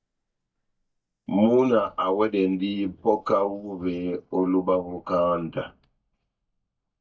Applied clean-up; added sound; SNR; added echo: neural mask model DeepFilterNet 3.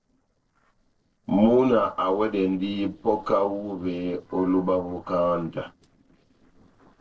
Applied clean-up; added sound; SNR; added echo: neural separator model SepFormer DNS4.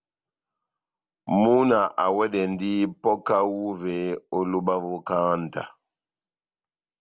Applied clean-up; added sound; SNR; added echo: none; none; none; none.